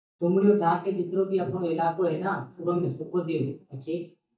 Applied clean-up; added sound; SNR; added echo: neural mask model DeepFilterNet 3.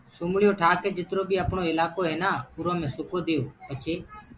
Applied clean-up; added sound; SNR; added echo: none; none; none; none.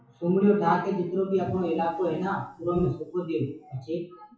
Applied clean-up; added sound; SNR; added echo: classical method WPE with log-MMSE.